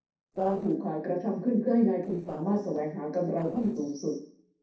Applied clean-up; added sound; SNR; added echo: neural separator model SepFormer DNS4.